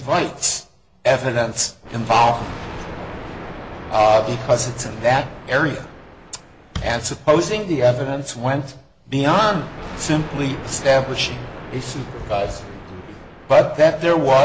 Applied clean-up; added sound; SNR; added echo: none; Thunder; 16 dB; none.